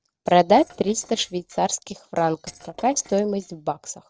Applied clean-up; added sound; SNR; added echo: neural separator model SepFormer DNS4.